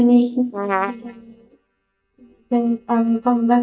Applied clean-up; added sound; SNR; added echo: neural mask model DeepFilterNet 3.